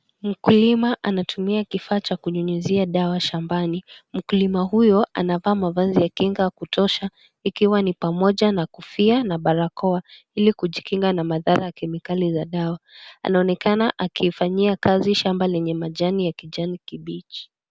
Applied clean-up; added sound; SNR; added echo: none; none; none; none.